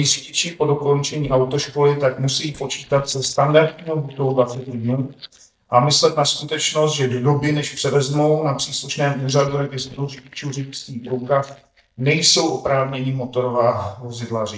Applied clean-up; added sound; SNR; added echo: neural mask model DeepFilterNet 3.